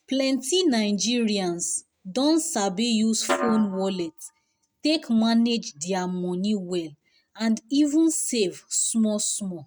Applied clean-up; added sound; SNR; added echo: neural mask model RNNoise.